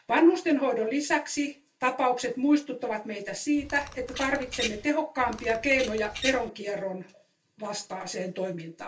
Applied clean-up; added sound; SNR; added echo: none; Bird vocalization, bird call, bird song; 10 dB; reverberation time 0.2 s.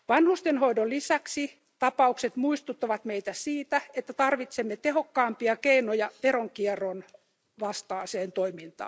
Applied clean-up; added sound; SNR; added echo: none; none; none; none.